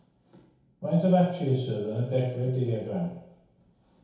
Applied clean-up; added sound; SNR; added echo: none; none; none; reverberation time 0.8 s.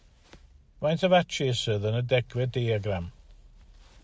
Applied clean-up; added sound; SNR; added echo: none; none; none; none.